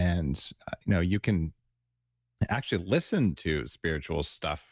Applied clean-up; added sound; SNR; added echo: none; none; none; none.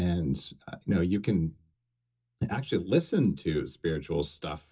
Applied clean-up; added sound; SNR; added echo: none; none; none; reverberation time 0.2 s.